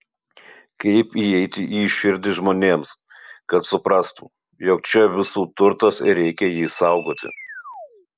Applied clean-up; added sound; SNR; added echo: none; Alarm; 19 dB; none.